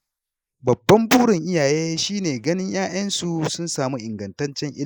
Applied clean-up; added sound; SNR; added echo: neural mask model Resemble Enhance denoiser.